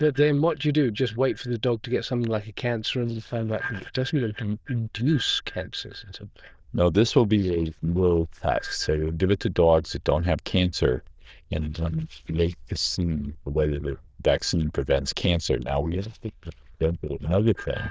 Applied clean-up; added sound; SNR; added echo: neural diffusion model UNIVERSE++.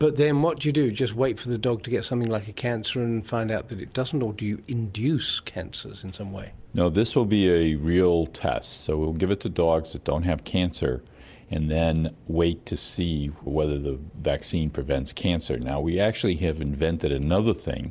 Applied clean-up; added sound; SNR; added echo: none; none; none; none.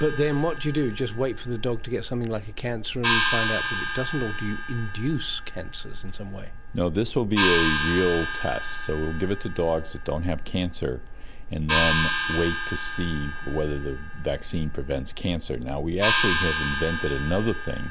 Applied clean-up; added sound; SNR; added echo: none; Gong; 1 dB; none.